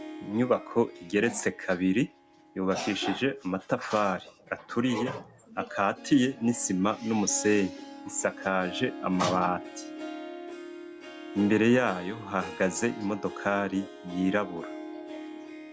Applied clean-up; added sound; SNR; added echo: none; Harp; 14 dB; none.